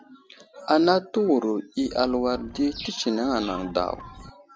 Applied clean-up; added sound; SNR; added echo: none; Wind; 19 dB; none.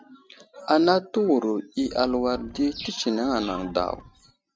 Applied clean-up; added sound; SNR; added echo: neural mask model RNNoise.